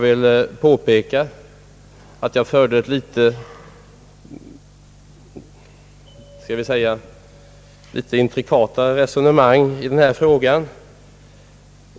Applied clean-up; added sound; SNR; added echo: none; none; none; none.